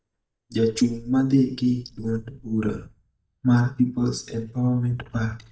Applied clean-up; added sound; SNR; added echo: neural mask model DeepFilterNet 3.